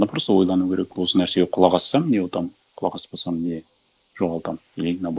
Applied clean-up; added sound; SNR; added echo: neural mask model Resemble Enhance denoiser.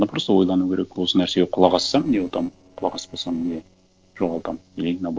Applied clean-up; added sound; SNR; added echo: neural separator model SepFormer DNS4.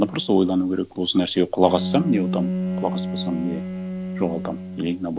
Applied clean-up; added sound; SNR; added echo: none; Bowed string instrument; 6 dB; none.